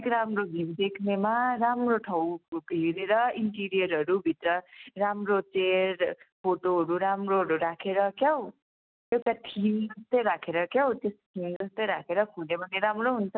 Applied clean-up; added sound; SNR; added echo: none; none; none; none.